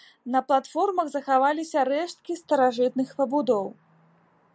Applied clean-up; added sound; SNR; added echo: none; none; none; none.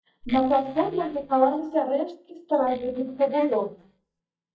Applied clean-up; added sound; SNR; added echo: neural mask model DeepFilterNet 3.